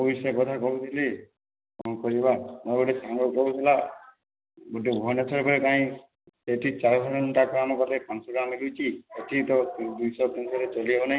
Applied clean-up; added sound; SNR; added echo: none; none; none; none.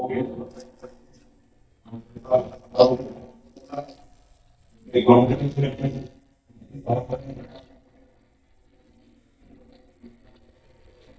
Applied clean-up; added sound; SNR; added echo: neural mask model DeepFilterNet 3.